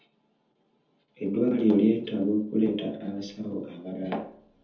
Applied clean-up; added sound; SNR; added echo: none; none; none; reverberation time 0.7 s.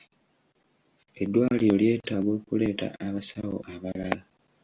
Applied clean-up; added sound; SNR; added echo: none; none; none; none.